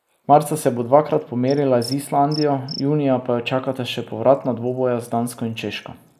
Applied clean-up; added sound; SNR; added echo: neural mask model Resemble Enhance denoiser.